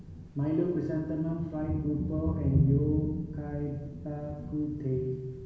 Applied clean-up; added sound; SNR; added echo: none; Thunder; 4 dB; reverberation time 1.1 s.